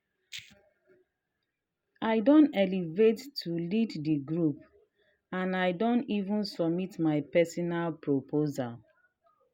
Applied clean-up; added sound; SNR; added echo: none; none; none; none.